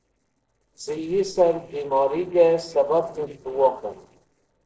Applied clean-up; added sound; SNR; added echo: neural separator model SepFormer DNS4.